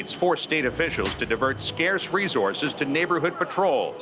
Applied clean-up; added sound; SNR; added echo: none; Clapping / Drum kit; 18 dB; none.